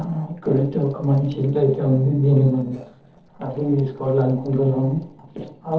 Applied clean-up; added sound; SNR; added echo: neural separator model SepFormer DNS4.